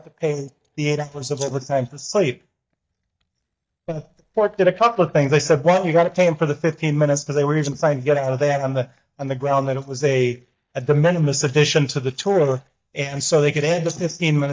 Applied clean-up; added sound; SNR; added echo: neural mask model DeepFilterNet 3.